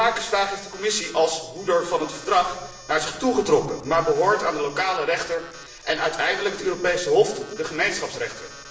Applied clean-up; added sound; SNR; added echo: none; Alarm; 20 dB; reverberation time 0.8 s.